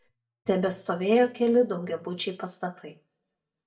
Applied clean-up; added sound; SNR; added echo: neural mask model DeepFilterNet 3.